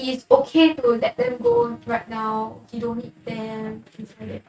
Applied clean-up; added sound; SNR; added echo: neural mask model RNNoise.